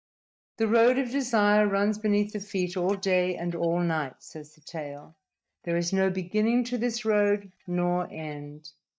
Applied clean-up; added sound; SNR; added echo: neural mask model DeepFilterNet 3.